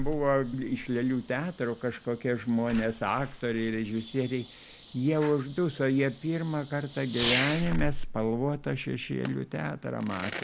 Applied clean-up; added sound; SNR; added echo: none; Fireworks + Slam / Alarm; 6 dB; none.